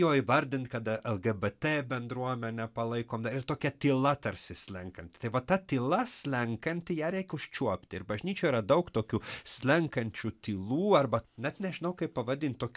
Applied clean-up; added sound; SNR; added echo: none; none; none; none.